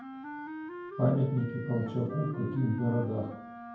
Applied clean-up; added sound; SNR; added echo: none; Wind instrument, woodwind instrument; 10 dB; reverberation time 0.9 s.